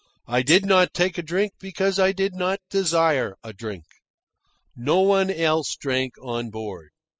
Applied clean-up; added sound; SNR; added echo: classical method spectral subtraction.